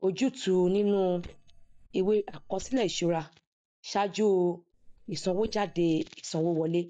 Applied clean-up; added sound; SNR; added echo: neural mask model DeepFilterNet 3.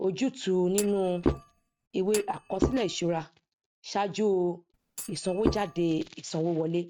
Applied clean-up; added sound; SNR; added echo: neural mask model RNNoise.